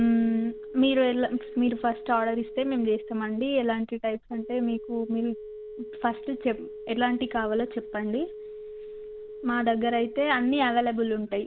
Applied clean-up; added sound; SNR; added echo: none; Telephone; 13 dB; none.